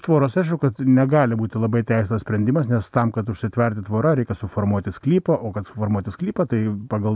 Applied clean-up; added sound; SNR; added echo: none; none; none; none.